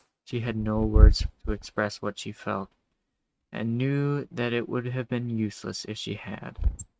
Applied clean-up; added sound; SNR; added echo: neural mask model RNNoise.